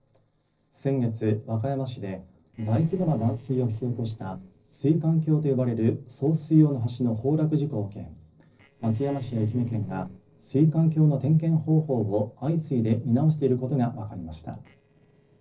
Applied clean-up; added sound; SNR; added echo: neural separator model SepFormer DNS4.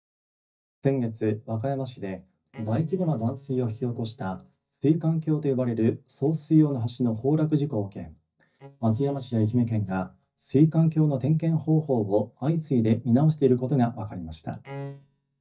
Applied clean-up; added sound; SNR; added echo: neural mask model DeepFilterNet 3.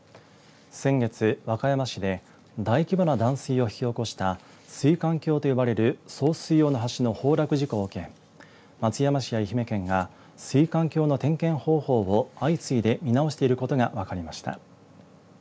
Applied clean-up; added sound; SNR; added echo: none; none; none; none.